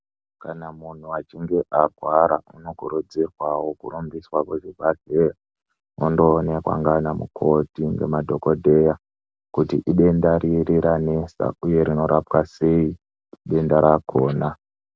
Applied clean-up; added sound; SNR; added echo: none; none; none; none.